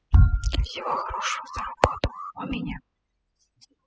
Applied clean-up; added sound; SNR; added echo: classical method spectral subtraction.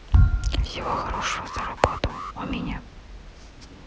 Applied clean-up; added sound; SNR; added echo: none; Alarm + Thump, thud; 11 dB; none.